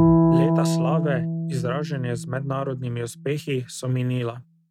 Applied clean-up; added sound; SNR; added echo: neural mask model RNNoise.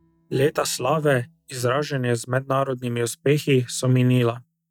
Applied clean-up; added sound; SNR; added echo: neural mask model DeepFilterNet 3.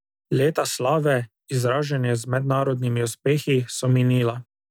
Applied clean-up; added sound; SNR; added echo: none; none; none; none.